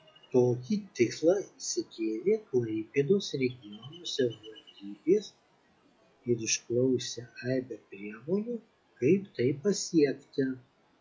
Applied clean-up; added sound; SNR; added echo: classical method log-MMSE.